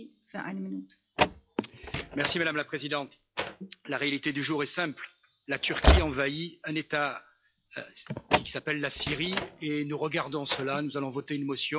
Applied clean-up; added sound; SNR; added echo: classical method log-MMSE.